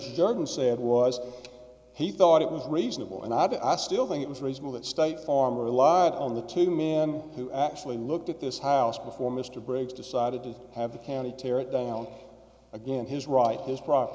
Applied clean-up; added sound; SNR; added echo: none; none; none; none.